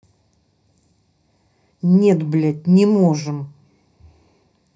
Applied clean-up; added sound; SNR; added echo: none; none; none; reverberation time 0.4 s.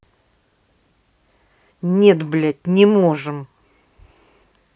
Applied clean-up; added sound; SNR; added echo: none; none; none; none.